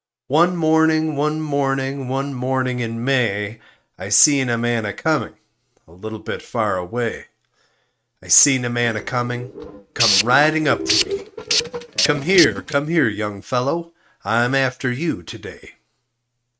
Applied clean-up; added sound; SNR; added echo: neural mask model RNNoise.